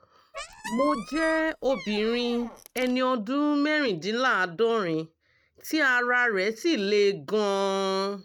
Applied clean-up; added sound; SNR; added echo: neural mask model RNNoise.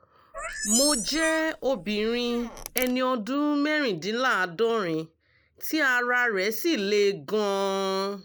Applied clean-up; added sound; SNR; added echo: neural mask model Resemble Enhance denoiser.